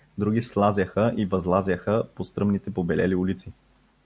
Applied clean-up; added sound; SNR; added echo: none; none; none; none.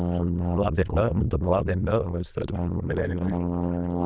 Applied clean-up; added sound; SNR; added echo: neural diffusion model UNIVERSE++.